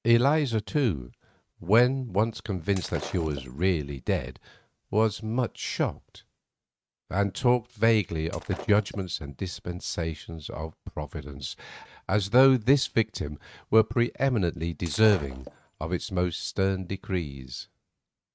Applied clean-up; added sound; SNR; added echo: neural mask model RNNoise.